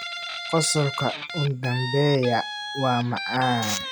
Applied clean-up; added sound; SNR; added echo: none; Guitar; 8 dB; none.